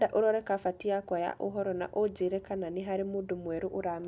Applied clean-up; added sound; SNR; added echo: none; none; none; none.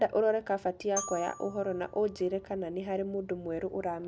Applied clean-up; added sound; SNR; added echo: none; Glockenspiel; 14 dB; none.